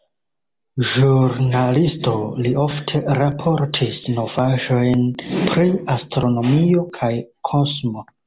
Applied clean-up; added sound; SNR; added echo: none; none; none; none.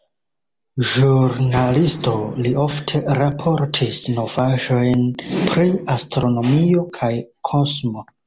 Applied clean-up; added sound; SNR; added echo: none; Gunshot, gunfire; 17 dB; none.